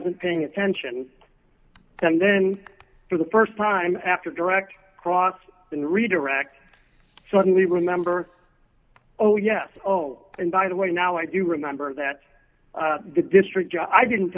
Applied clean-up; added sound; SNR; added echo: none; none; none; none.